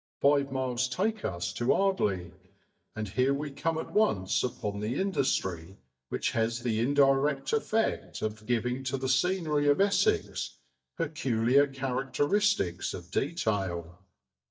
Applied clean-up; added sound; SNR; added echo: neural mask model DeepFilterNet 3.